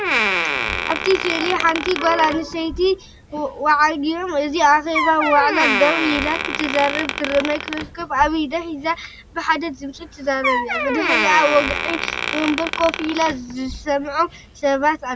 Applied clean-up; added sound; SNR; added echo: none; Door; 4 dB; none.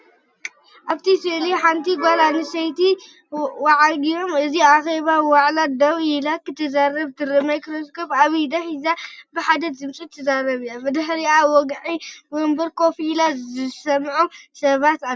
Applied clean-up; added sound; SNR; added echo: none; none; none; none.